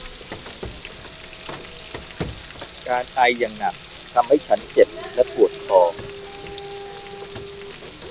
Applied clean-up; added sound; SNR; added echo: none; Frying (food) + Printer; 11 dB; none.